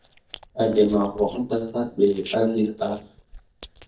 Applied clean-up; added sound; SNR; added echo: neural mask model DeepFilterNet 3.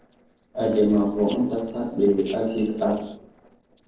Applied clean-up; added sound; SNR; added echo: neural separator model SepFormer DNS4.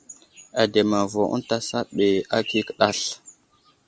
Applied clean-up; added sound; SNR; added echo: none; none; none; none.